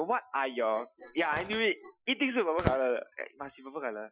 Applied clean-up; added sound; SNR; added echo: classical method Wiener filter.